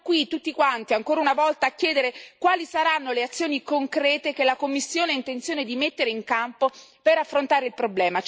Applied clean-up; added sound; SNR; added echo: none; none; none; none.